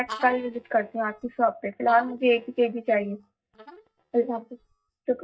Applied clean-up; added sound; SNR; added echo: neural mask model DeepFilterNet 3.